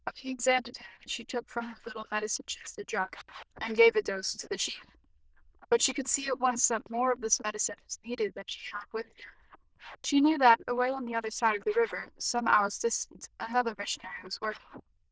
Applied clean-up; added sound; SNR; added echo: neural diffusion model UNIVERSE++.